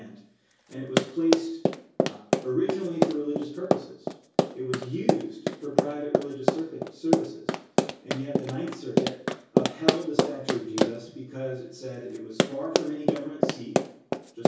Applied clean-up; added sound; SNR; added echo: none; Run; -5 dB; reverberation time 0.6 s.